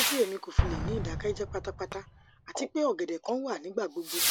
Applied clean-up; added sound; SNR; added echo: none; Whoosh, swoosh, swish / Fireworks + Explosion; 0 dB; none.